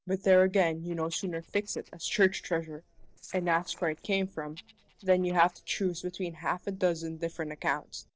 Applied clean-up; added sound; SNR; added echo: neural separator model SepFormer DNS4.